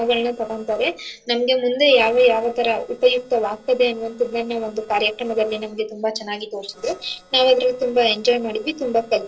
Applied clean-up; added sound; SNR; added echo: neural separator model SepFormer DNS4.